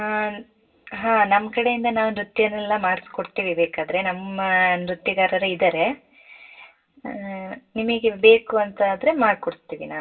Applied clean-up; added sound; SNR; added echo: none; none; none; reverberation time 0.2 s.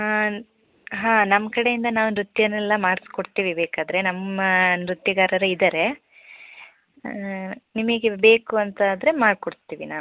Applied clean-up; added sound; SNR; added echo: none; none; none; none.